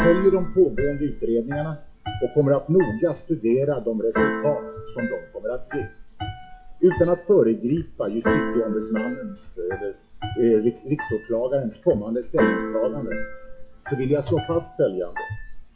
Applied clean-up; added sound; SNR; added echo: classical method WPE with log-MMSE.